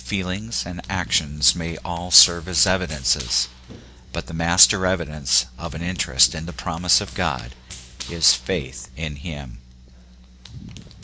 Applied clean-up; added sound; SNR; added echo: none; Run; 19 dB; none.